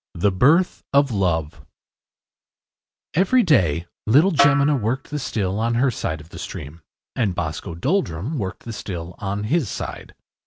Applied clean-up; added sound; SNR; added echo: none; Snare drum; 6 dB; none.